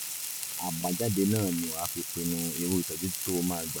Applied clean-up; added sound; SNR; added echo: none; Frying (food); 4 dB; none.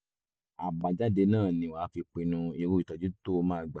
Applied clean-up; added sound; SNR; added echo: none; none; none; none.